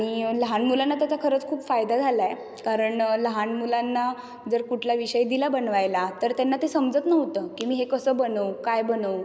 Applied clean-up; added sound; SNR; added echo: none; none; none; none.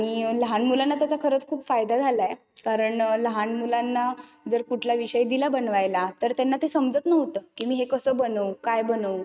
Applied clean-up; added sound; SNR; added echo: neural mask model RNNoise.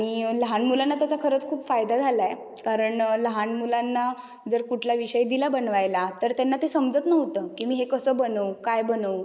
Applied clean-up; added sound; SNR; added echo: neural mask model Resemble Enhance denoiser.